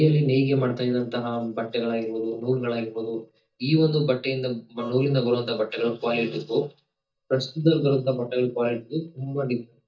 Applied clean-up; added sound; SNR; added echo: neural mask model DeepFilterNet 3.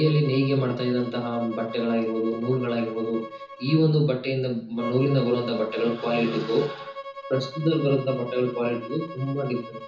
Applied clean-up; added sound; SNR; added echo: none; Bowed string instrument; 14 dB; reverberation time 0.6 s.